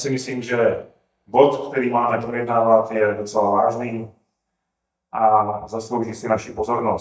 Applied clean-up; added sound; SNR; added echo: neural mask model DeepFilterNet 3.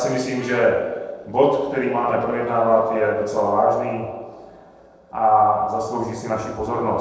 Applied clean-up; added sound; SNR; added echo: neural separator model SepFormer DNS4.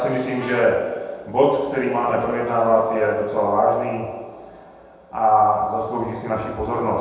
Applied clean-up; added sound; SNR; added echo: none; Brass instrument; 19 dB; reverberation time 1.1 s.